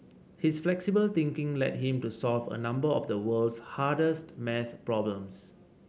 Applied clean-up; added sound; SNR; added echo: none; none; none; none.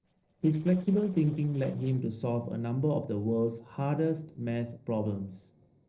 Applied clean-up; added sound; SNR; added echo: neural separator model SepFormer DNS4.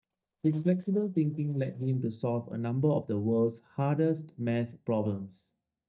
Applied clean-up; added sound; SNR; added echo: neural mask model DeepFilterNet 3.